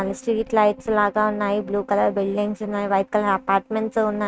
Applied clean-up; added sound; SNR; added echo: neural mask model RNNoise.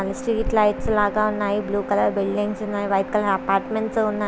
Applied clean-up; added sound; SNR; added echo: none; Organ; 12 dB; none.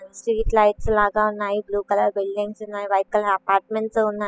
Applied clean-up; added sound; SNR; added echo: classical method spectral subtraction.